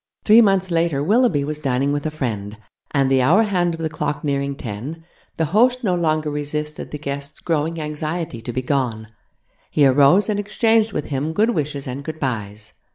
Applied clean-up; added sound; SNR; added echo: none; none; none; none.